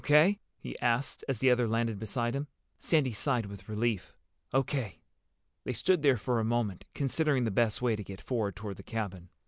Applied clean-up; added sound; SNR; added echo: none; none; none; none.